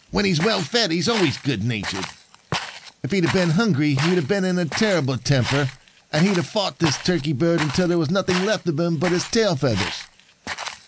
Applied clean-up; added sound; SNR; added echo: none; Walk, footsteps; 11 dB; none.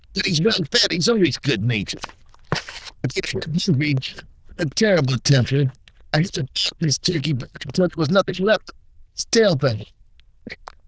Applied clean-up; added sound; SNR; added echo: neural diffusion model UNIVERSE++.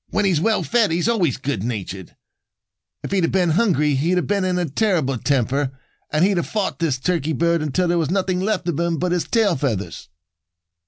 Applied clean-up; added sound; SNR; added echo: none; none; none; none.